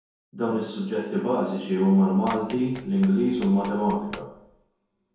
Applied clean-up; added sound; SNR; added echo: none; Run; 19 dB; reverberation time 0.9 s.